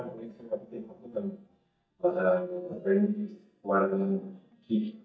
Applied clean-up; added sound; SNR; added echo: neural mask model DeepFilterNet 3.